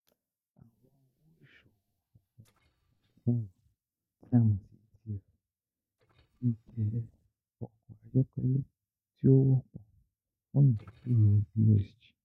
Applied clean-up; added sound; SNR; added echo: neural mask model DeepFilterNet 3.